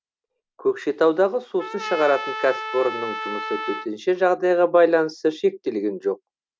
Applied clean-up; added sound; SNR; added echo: none; Trumpet; 10 dB; none.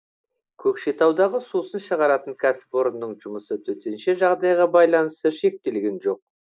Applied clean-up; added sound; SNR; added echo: neural mask model Resemble Enhance denoiser.